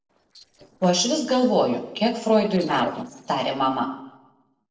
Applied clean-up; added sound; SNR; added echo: neural separator model SepFormer DNS4.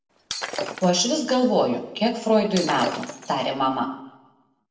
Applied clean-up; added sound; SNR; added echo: none; Shatter; 10 dB; reverberation time 0.7 s.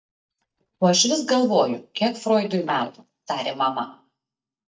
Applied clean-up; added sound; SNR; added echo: neural mask model DeepFilterNet 3.